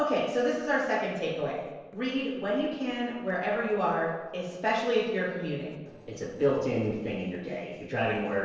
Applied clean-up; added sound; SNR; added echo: neural separator model SepFormer DNS4.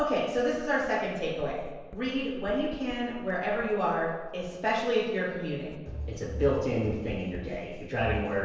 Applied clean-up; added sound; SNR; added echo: none; Writing; 16 dB; reverberation time 1.2 s.